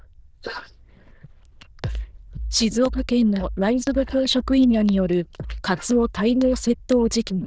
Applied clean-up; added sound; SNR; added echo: neural diffusion model UNIVERSE++.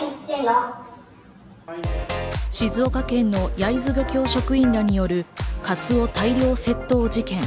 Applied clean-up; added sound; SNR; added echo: none; none; none; none.